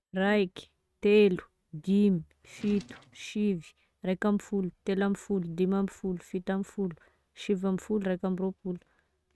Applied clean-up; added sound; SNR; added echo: neural mask model RNNoise.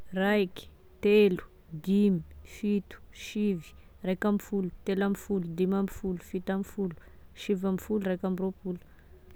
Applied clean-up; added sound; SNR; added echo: none; none; none; none.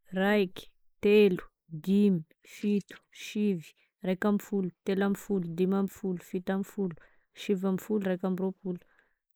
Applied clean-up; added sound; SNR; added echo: neural mask model Resemble Enhance denoiser.